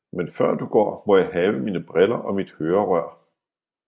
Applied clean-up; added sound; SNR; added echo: none; none; none; none.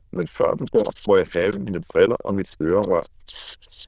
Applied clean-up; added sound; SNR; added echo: neural diffusion model UNIVERSE++.